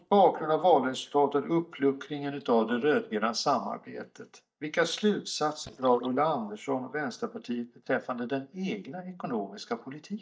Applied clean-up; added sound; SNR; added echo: neural mask model DeepFilterNet 3.